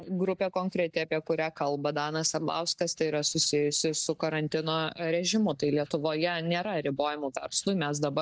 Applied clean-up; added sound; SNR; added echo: neural mask model DeepFilterNet 3.